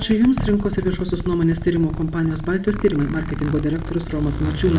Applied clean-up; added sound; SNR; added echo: none; Zipper (clothing); 7 dB; reverberation time 0.7 s.